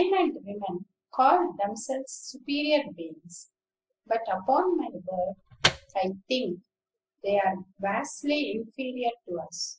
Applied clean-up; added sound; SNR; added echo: classical method spectral subtraction.